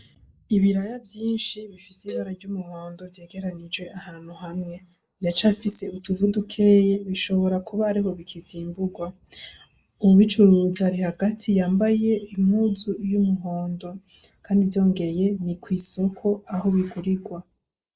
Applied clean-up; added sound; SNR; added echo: neural mask model Resemble Enhance denoiser.